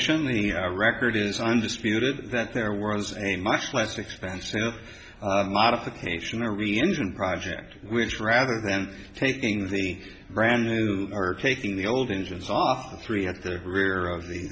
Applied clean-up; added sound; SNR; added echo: none; none; none; none.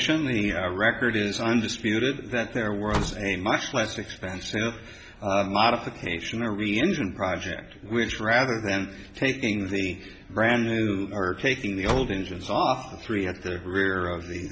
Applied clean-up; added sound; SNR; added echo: none; Slam; 10 dB; none.